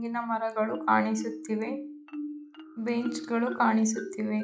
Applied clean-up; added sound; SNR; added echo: classical method log-MMSE.